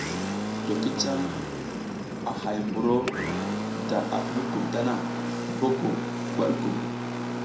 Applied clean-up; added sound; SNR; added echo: none; Engine; 1 dB; reverberation time 0.6 s.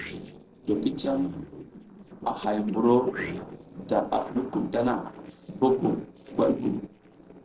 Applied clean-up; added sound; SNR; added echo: neural separator model SepFormer DNS4.